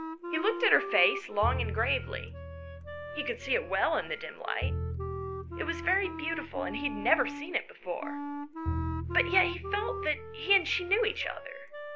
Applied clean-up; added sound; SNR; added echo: none; Bowed string instrument + Wind instrument, woodwind instrument; 5 dB; none.